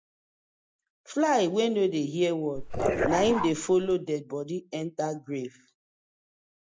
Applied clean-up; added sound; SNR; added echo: none; Dog; 1 dB; none.